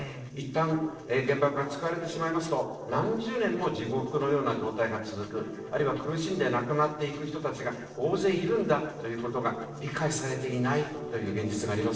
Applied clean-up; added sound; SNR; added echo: neural separator model SepFormer DNS4.